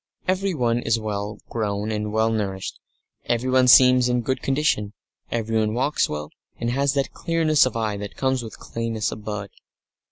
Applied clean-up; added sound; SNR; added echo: none; none; none; none.